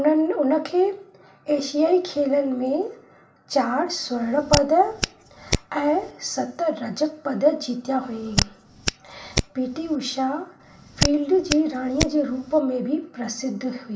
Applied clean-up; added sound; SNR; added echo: none; Hands; 5 dB; reverberation time 0.4 s.